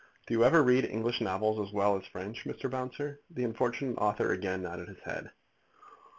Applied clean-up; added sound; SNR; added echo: none; none; none; none.